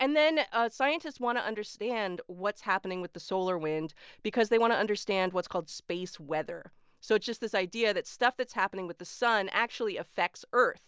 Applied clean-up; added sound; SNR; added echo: none; none; none; none.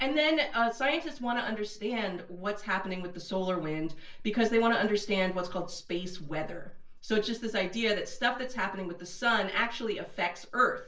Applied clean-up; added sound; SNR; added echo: none; none; none; reverberation time 0.3 s.